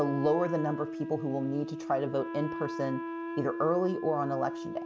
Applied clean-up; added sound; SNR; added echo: none; Wind instrument, woodwind instrument; 6 dB; none.